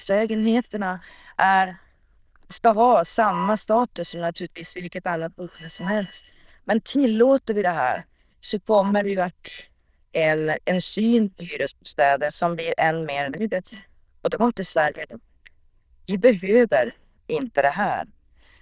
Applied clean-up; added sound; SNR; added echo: neural diffusion model UNIVERSE++.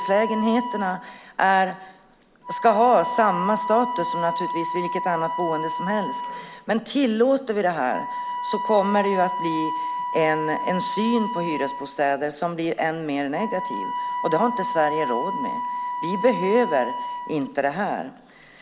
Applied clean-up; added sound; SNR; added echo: none; Wind instrument, woodwind instrument; 5 dB; none.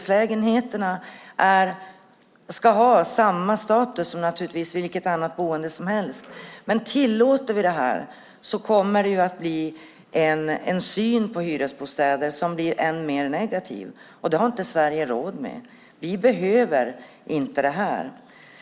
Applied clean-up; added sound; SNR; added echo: none; none; none; none.